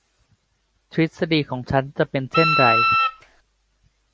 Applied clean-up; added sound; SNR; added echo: none; Wind instrument, woodwind instrument; -5 dB; none.